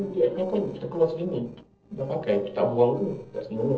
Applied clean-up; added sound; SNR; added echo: neural separator model SepFormer DNS4.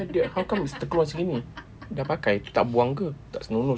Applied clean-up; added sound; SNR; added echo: none; none; none; none.